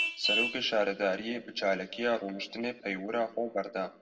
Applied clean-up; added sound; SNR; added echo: none; Vehicle horn, car horn, honking; 6 dB; reverberation time 1.2 s.